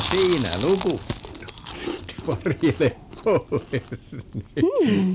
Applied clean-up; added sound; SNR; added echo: none; Chewing, mastication; 2 dB; none.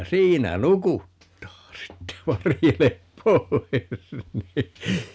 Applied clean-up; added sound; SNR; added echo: none; none; none; none.